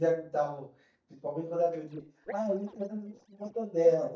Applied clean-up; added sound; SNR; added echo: neural mask model DeepFilterNet 3.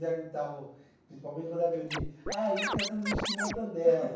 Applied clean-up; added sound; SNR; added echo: none; Scratching (performance technique); 2 dB; reverberation time 0.7 s.